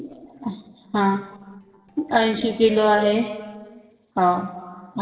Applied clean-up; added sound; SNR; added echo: neural separator model SepFormer DNS4.